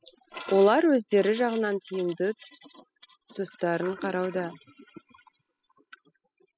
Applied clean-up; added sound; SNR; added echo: classical method spectral subtraction.